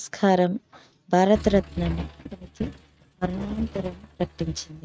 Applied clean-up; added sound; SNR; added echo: neural mask model RNNoise.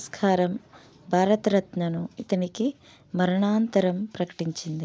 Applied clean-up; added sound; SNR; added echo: none; none; none; none.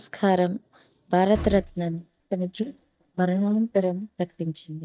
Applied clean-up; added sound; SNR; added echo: neural mask model DeepFilterNet 3.